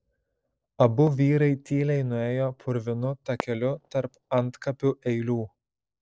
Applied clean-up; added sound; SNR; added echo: neural separator model SepFormer DNS4.